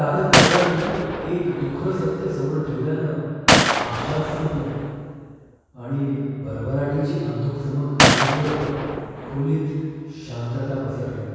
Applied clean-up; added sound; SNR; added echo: none; Gunshot, gunfire; -2 dB; reverberation time 2.2 s.